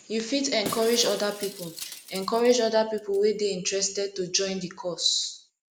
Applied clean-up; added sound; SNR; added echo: none; Shatter; 15 dB; none.